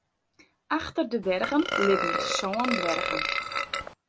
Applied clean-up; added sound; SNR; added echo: none; Burping, eructation; 0 dB; none.